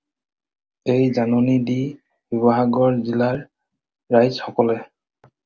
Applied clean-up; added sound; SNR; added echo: none; none; none; none.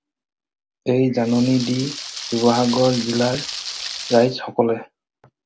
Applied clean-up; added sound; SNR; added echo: none; Rain; 10 dB; none.